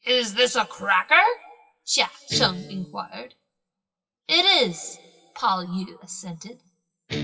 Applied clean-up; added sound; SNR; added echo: classical method WPE with log-MMSE.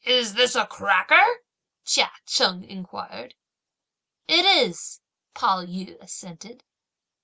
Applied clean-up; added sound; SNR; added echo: none; none; none; none.